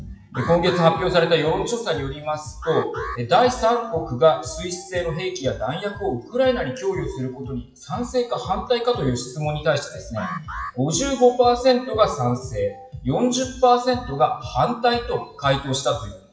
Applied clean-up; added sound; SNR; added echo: classical method WPE with log-MMSE.